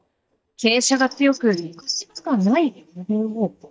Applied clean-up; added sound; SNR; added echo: neural mask model DeepFilterNet 3.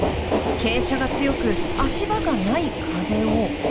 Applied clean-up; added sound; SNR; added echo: none; Keys jangling + Subway, metro, underground; -1 dB; none.